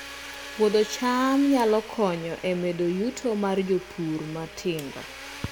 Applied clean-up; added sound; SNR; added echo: none; Domestic sounds, home sounds; 15 dB; none.